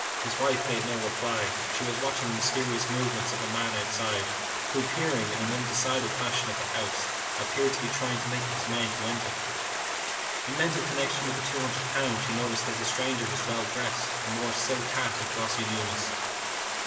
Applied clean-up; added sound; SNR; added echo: none; Stream; -1 dB; reverberation time 2.6 s.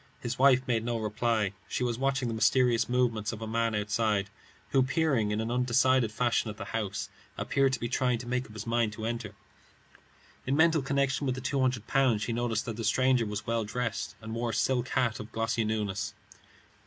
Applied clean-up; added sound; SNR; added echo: none; none; none; none.